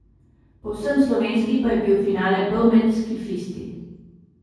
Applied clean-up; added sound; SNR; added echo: none; none; none; reverberation time 1.3 s.